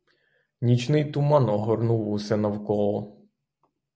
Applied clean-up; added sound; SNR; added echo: none; none; none; none.